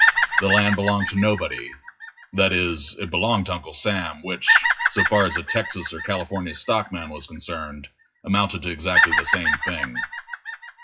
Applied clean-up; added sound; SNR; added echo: classical method WPE with log-MMSE.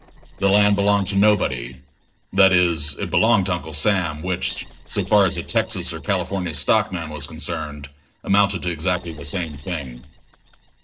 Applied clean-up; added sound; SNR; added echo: neural separator model SepFormer DNS4.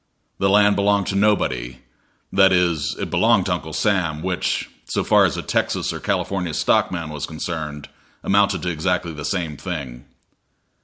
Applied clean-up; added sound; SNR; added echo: none; none; none; none.